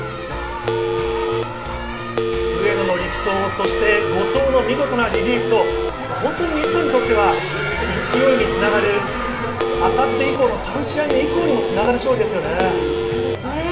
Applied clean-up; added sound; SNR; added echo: none; Telephone; 4 dB; reverberation time 0.9 s.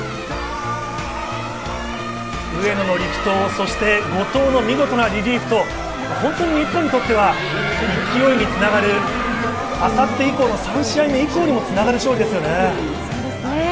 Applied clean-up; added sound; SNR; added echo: none; none; none; none.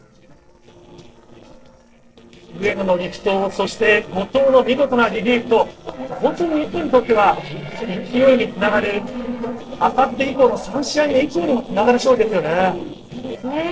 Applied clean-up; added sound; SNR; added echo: neural separator model SepFormer DNS4.